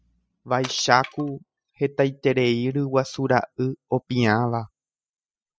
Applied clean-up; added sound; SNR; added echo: classical method spectral subtraction.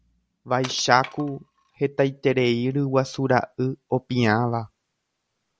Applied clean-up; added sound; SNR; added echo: none; Wood; 18 dB; none.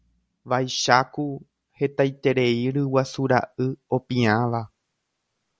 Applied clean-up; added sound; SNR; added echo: none; none; none; none.